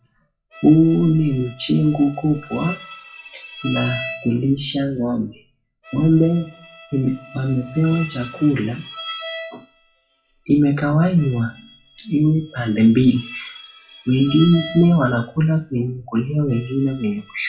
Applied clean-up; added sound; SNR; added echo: classical method WPE with log-MMSE.